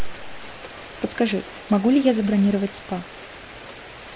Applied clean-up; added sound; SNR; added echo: none; Rain; 16 dB; none.